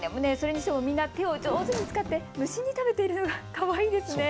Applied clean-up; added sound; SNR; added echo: none; Drawer open or close; 9 dB; none.